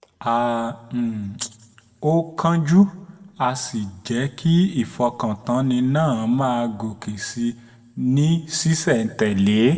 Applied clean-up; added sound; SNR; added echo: none; none; none; reverberation time 0.8 s.